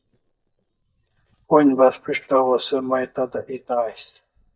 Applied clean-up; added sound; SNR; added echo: neural mask model DeepFilterNet 3.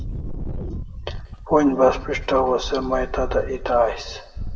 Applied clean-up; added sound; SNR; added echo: none; Wind; 8 dB; reverberation time 1.0 s.